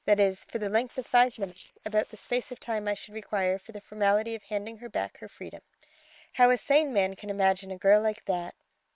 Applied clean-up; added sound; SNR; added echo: neural separator model SepFormer WHAM!.